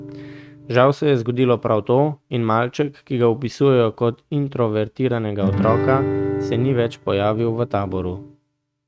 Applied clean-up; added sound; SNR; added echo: neural mask model RNNoise.